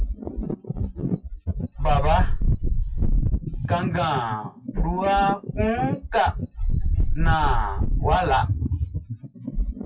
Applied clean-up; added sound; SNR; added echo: classical method WPE with log-MMSE.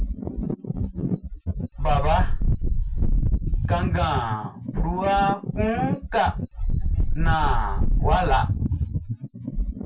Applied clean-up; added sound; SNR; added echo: none; Wind; -4 dB; reverberation time 0.2 s.